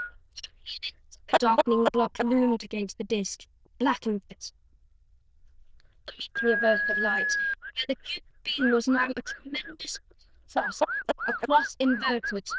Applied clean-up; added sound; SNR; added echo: neural diffusion model UNIVERSE++.